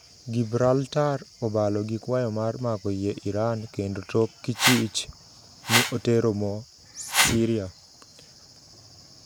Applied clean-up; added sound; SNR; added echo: none; Whoosh, swoosh, swish; -1 dB; none.